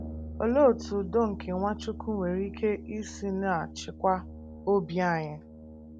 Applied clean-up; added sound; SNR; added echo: none; Brass instrument; 12 dB; none.